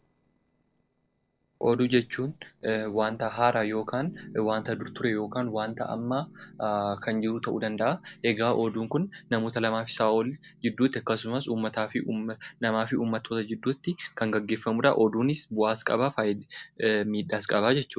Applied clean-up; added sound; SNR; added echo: neural separator model SepFormer DNS4.